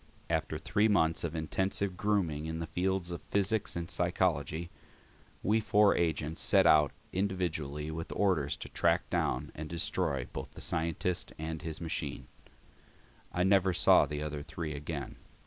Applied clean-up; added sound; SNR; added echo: none; none; none; none.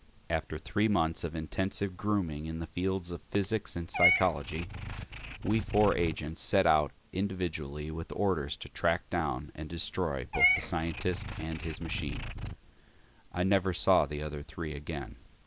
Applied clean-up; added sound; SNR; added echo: none; Meow / Purr; 7 dB; none.